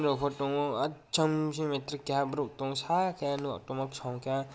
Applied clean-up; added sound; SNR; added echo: none; none; none; none.